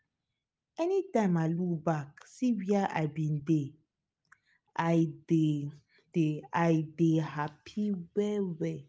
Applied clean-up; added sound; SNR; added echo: none; none; none; none.